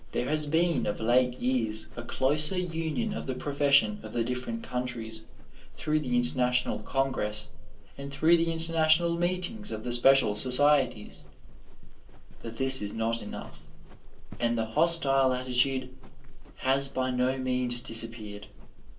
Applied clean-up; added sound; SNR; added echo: none; Livestock, farm animals, working animals; 8 dB; reverberation time 0.2 s.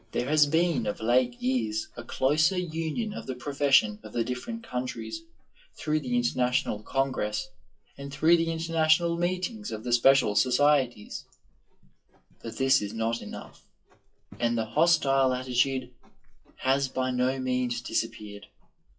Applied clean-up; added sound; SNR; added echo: classical method WPE with log-MMSE.